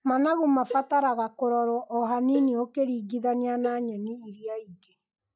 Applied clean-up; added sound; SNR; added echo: classical method log-MMSE.